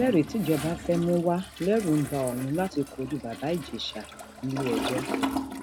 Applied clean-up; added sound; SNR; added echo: none; Toilet flush; 7 dB; none.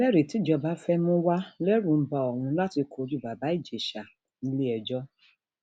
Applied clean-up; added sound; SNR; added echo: none; none; none; none.